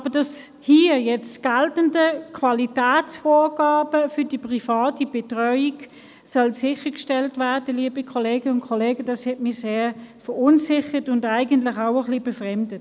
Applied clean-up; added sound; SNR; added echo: none; none; none; none.